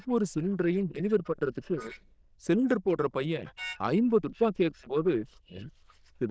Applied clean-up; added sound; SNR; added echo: neural diffusion model UNIVERSE++.